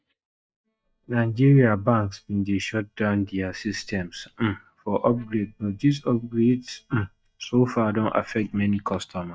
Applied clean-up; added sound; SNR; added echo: neural mask model DeepFilterNet 3.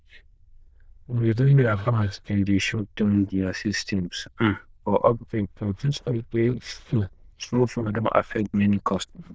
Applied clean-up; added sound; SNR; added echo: neural diffusion model UNIVERSE++.